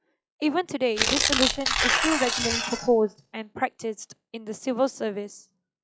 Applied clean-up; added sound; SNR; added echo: classical method log-MMSE.